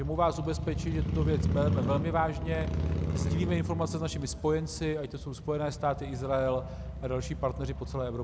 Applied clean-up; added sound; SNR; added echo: none; Motorcycle / Crow; 1 dB; none.